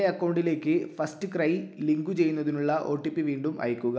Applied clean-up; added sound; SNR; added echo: none; none; none; none.